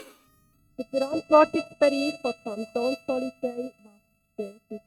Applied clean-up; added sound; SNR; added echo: neural mask model RNNoise.